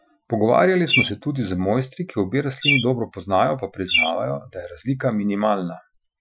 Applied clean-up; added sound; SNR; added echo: classical method Wiener filter.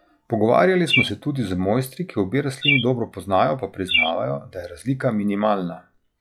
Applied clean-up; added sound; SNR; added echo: classical method log-MMSE.